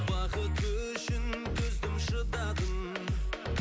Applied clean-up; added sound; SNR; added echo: none; none; none; none.